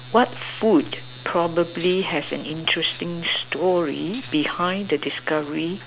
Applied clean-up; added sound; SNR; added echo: none; Tambourine; 19 dB; none.